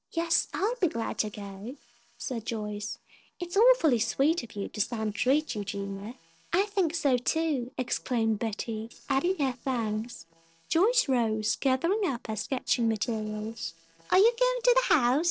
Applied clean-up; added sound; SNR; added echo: neural separator model SepFormer DNS4.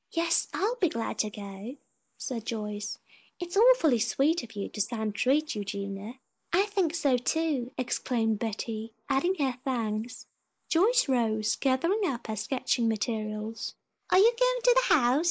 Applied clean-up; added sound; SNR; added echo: neural mask model Resemble Enhance denoiser.